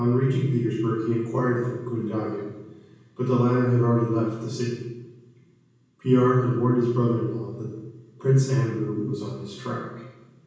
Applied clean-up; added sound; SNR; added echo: none; none; none; reverberation time 1.2 s.